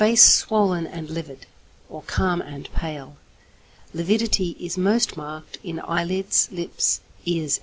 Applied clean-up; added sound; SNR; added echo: none; none; none; none.